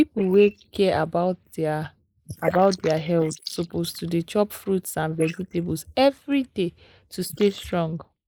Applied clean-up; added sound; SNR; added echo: neural mask model Resemble Enhance denoiser.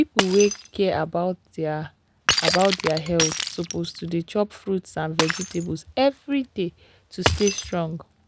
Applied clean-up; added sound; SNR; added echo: none; Shatter; 4 dB; none.